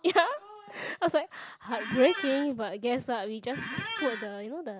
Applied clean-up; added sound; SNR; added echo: none; Squeak; 7 dB; none.